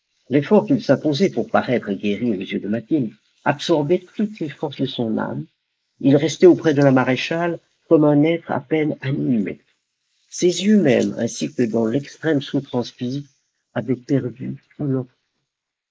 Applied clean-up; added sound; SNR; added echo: neural mask model Resemble Enhance denoiser.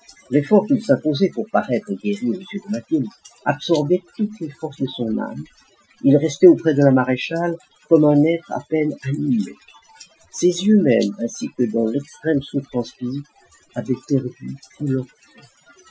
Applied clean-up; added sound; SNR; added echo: classical method Wiener filter.